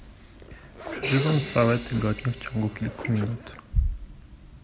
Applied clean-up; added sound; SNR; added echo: none; Zipper (clothing) + Crash cymbal; 11 dB; none.